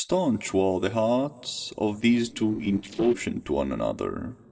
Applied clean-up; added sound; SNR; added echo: neural separator model SepFormer DNS4.